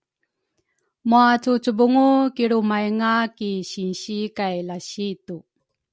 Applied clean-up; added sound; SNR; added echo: none; none; none; none.